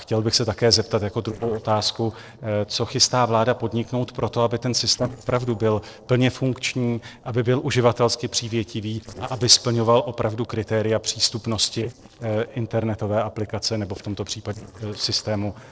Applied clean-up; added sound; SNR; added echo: neural separator model SepFormer DNS4.